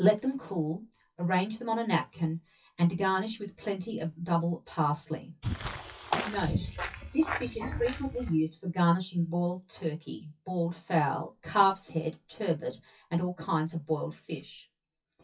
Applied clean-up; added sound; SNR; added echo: classical method WPE with log-MMSE.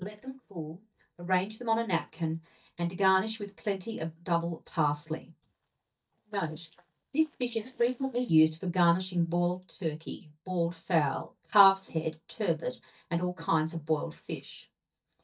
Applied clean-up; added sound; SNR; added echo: neural mask model DeepFilterNet 3.